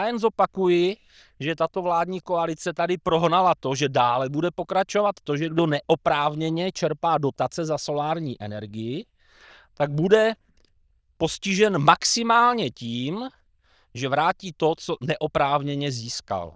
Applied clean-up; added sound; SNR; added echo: neural diffusion model UNIVERSE++.